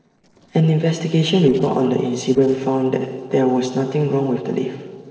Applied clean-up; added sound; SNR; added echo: neural separator model SepFormer DNS4.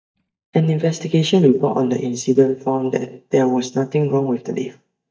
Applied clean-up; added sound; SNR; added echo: neural mask model DeepFilterNet 3.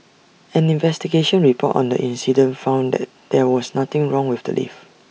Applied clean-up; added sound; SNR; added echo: none; none; none; none.